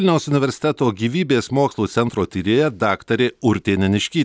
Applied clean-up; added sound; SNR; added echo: none; none; none; none.